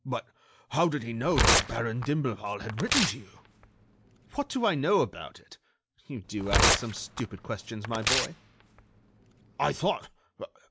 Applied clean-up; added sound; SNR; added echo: none; Tearing; -1 dB; none.